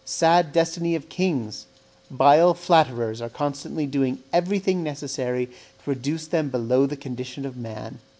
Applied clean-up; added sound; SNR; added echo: none; none; none; none.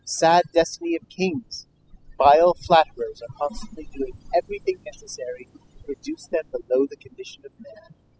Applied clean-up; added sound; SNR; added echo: classical method spectral subtraction.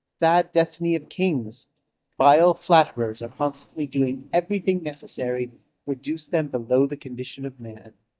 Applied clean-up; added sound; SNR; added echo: neural mask model DeepFilterNet 3.